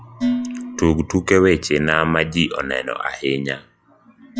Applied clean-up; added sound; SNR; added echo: classical method log-MMSE.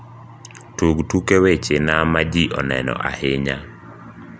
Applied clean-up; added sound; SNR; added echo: none; none; none; none.